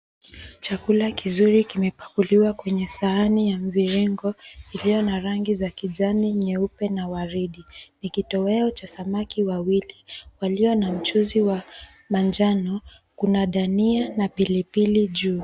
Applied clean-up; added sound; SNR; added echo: none; none; none; none.